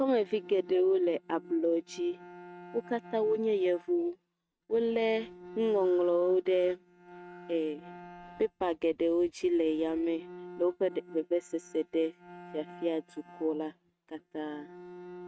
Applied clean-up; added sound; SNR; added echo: neural mask model RNNoise.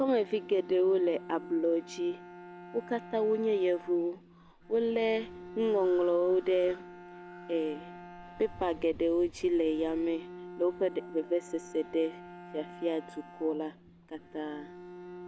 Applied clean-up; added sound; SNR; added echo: none; Bowed string instrument; 16 dB; none.